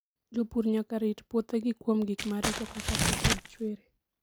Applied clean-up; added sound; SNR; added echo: none; Crumpling, crinkling; -1 dB; none.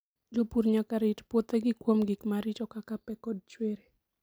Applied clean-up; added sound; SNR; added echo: none; none; none; none.